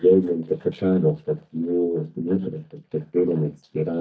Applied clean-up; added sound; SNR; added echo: neural mask model DeepFilterNet 3.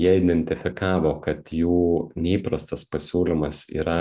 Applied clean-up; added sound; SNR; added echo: none; none; none; none.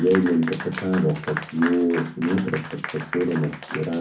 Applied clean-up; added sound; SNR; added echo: none; Applause / Clapping; 11 dB; reverberation time 0.3 s.